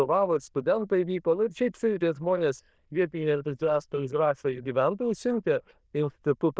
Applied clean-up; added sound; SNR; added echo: neural diffusion model UNIVERSE++.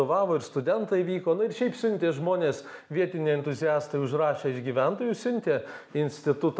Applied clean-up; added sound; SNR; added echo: none; none; none; none.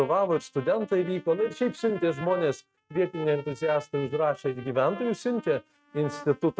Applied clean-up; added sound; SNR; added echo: neural mask model RNNoise.